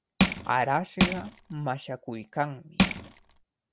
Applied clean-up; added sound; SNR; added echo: none; Crushing; -5 dB; none.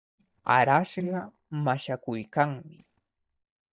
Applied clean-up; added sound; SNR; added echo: neural mask model DeepFilterNet 3.